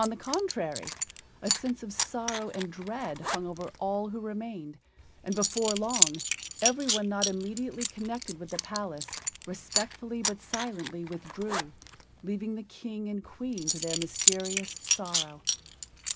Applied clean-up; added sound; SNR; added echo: none; Coin (dropping) / Zipper (clothing); -1 dB; none.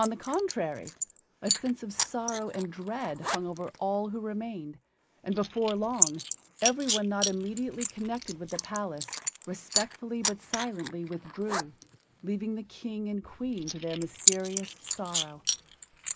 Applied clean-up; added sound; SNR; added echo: neural mask model Resemble Enhance denoiser.